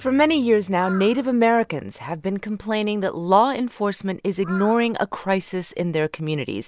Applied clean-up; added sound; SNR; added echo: none; Crow; 19 dB; none.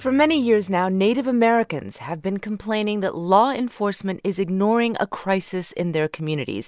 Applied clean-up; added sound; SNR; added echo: none; none; none; none.